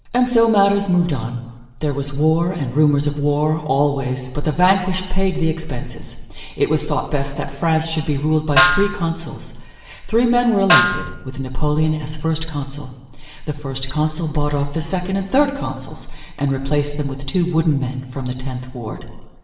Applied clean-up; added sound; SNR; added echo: none; Snare drum; 3 dB; reverberation time 1.1 s.